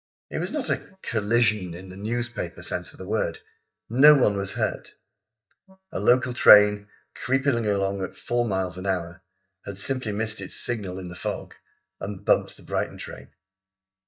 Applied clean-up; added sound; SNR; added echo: neural mask model DeepFilterNet 3.